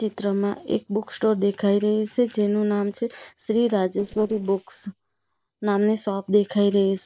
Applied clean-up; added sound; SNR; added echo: neural separator model SepFormer DNS4.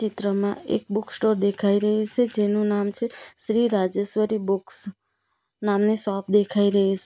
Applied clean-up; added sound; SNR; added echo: none; none; none; none.